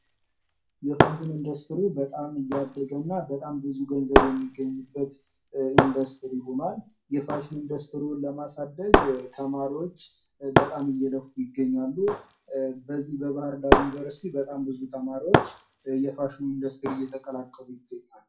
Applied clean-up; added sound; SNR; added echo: none; Shatter; -1 dB; reverberation time 0.2 s.